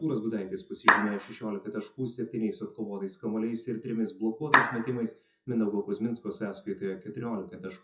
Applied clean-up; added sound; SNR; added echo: classical method WPE with log-MMSE.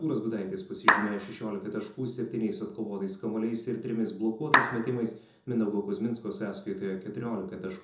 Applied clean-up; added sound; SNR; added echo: none; Clapping; -5 dB; reverberation time 0.5 s.